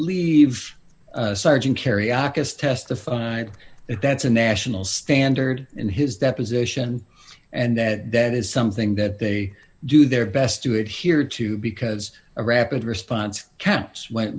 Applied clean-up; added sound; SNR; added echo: none; none; none; none.